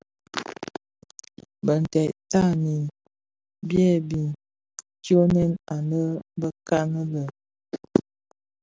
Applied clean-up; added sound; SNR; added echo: none; none; none; none.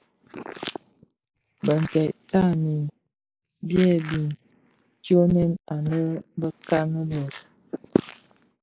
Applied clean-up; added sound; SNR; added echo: neural mask model Resemble Enhance denoiser.